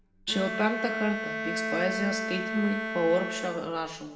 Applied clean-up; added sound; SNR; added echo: none; Bowed string instrument; 3 dB; reverberation time 0.8 s.